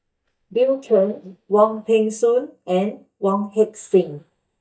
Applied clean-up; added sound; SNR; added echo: neural mask model DeepFilterNet 3.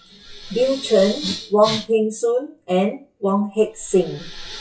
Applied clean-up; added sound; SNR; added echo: classical method WPE with log-MMSE.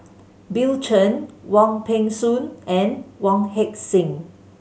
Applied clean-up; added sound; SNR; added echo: none; none; none; none.